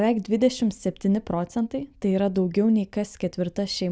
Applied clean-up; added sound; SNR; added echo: none; none; none; none.